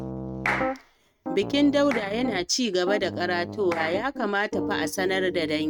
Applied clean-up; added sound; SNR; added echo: neural mask model RNNoise.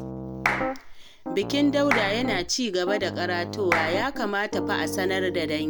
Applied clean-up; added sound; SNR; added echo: none; Piano + Clapping; 3 dB; none.